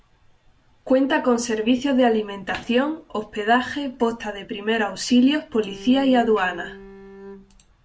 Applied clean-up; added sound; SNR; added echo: none; Bowed string instrument; 18 dB; none.